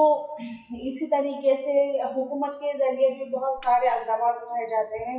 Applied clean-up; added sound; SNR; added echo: classical method WPE with log-MMSE.